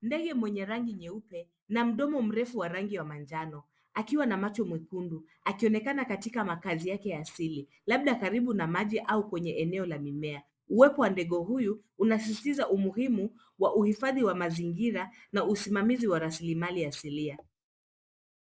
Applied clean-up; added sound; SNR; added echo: neural mask model Resemble Enhance denoiser.